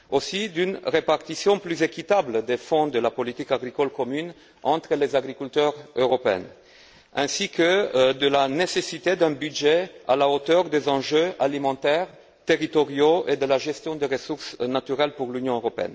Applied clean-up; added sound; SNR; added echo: none; none; none; none.